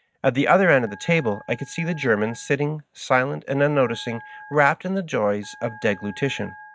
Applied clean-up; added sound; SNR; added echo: neural mask model RNNoise.